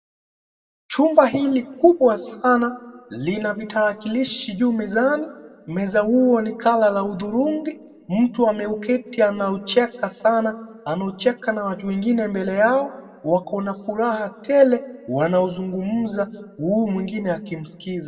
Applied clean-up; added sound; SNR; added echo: none; none; none; reverberation time 1.2 s.